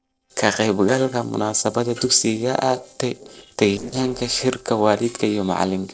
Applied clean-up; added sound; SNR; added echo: neural separator model SepFormer DNS4.